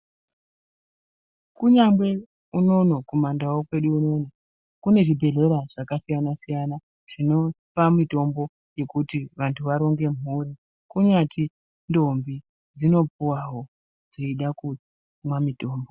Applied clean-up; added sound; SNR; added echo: none; none; none; none.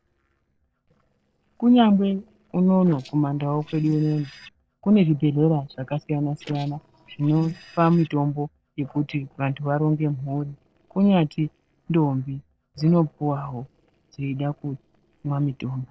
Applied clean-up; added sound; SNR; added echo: neural separator model SepFormer DNS4.